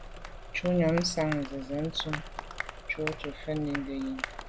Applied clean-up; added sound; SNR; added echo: none; Applause + Engine / Mechanisms; 8 dB; none.